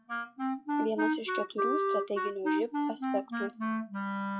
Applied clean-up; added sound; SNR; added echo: classical method log-MMSE.